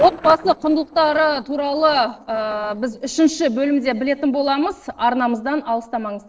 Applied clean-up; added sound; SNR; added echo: neural separator model SepFormer DNS4.